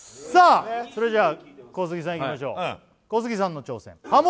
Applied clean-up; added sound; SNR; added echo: none; none; none; none.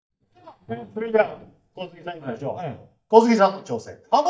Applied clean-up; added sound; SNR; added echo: neural mask model DeepFilterNet 3.